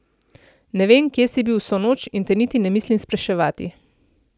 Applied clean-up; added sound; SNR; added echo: none; none; none; none.